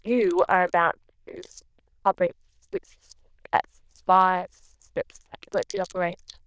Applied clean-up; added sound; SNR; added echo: neural diffusion model UNIVERSE++.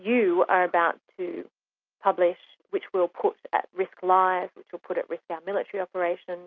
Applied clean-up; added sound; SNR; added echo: none; none; none; none.